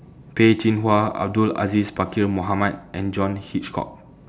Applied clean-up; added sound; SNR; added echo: none; none; none; none.